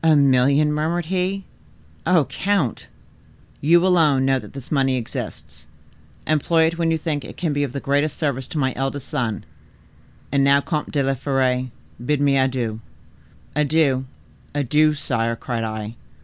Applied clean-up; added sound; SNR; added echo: none; none; none; none.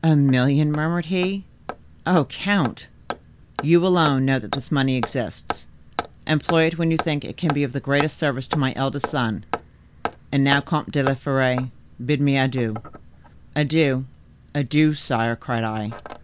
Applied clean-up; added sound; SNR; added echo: none; Hammer; 13 dB; none.